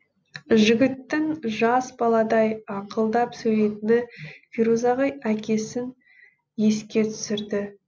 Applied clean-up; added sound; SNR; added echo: none; none; none; none.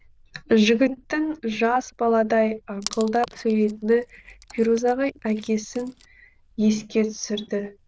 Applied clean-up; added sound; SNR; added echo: neural diffusion model UNIVERSE++.